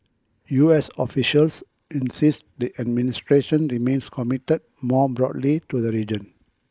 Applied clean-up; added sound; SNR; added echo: neural mask model Resemble Enhance denoiser.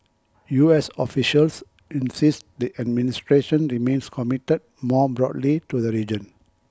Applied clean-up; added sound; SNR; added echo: none; none; none; none.